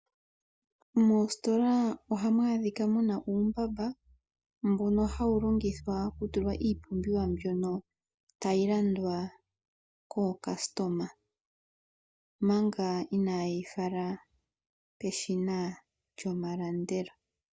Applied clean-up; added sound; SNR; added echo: none; none; none; none.